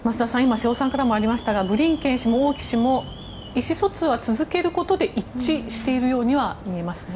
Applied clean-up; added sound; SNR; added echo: none; Alarm; 16 dB; none.